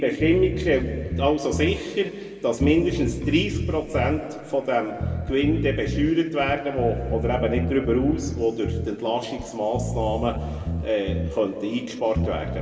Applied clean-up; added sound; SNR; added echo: none; Bass guitar; 5 dB; reverberation time 2.0 s.